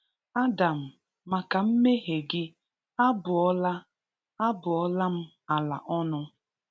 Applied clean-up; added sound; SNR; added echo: none; none; none; none.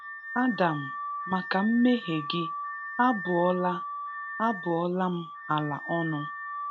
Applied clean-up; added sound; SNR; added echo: none; Alarm / Car; 8 dB; none.